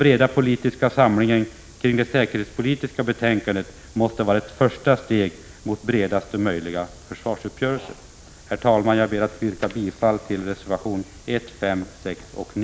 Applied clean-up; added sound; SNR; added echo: none; none; none; none.